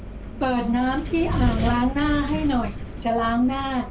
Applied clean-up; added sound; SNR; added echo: none; Wind; 5 dB; none.